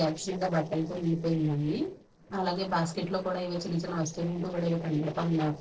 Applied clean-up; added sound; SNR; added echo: neural separator model SepFormer DNS4.